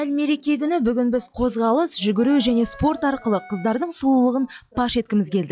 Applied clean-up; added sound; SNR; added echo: classical method log-MMSE.